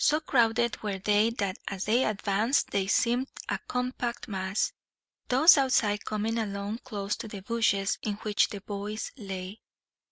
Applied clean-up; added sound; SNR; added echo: none; none; none; none.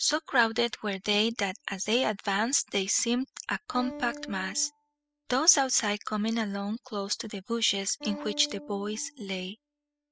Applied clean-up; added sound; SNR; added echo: classical method spectral subtraction.